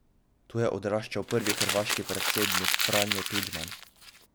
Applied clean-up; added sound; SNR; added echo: none; Crumpling, crinkling; -2 dB; none.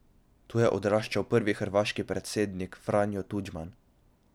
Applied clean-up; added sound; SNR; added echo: none; none; none; none.